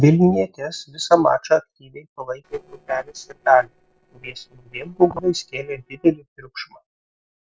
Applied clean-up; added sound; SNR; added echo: neural separator model SepFormer DNS4.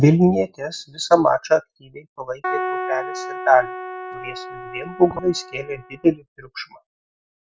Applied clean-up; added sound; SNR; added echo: none; Keyboard (musical); 8 dB; none.